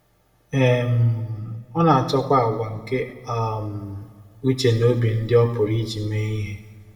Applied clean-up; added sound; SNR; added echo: none; none; none; reverberation time 1.2 s.